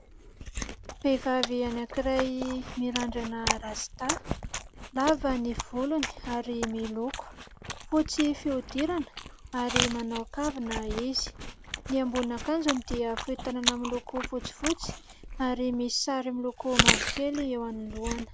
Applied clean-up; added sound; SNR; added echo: none; Chewing, mastication; 4 dB; none.